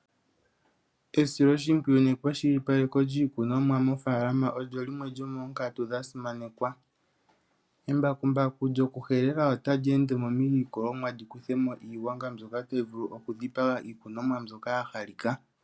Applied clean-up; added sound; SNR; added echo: none; none; none; none.